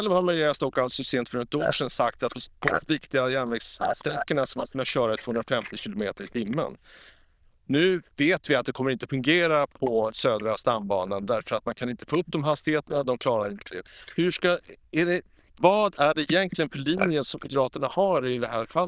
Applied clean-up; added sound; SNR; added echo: neural diffusion model UNIVERSE++.